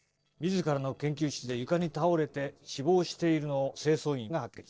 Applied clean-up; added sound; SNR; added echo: neural separator model SepFormer DNS4.